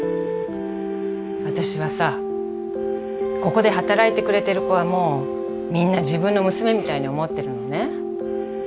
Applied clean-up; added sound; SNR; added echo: none; none; none; none.